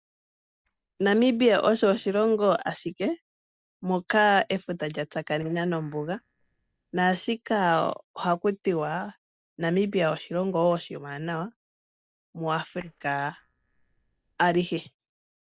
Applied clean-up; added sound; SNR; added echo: neural mask model DeepFilterNet 3.